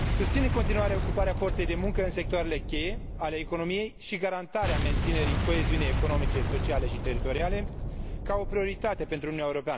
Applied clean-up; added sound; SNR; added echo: none; Boom; -2 dB; none.